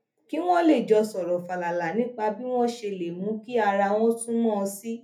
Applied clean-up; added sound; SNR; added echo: none; none; none; reverberation time 0.3 s.